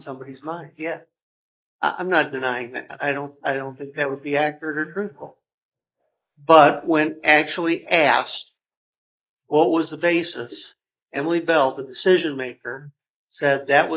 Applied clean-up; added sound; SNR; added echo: neural mask model Resemble Enhance denoiser.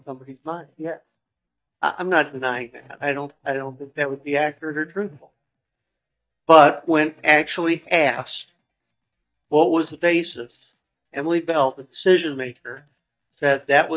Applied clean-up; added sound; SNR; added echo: neural mask model DeepFilterNet 3.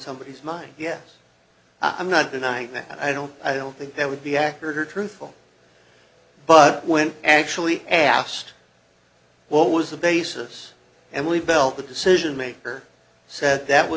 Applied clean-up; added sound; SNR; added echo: none; none; none; none.